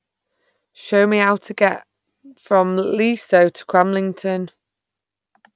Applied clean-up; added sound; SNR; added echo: none; none; none; none.